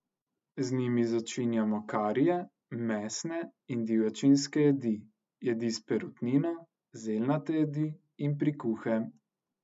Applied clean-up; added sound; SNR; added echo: none; none; none; none.